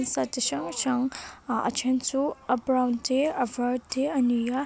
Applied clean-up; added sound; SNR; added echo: none; none; none; none.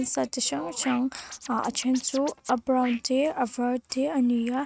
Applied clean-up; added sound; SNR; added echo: neural mask model RNNoise.